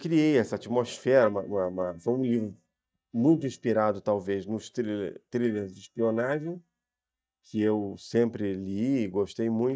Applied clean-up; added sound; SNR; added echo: neural mask model DeepFilterNet 3.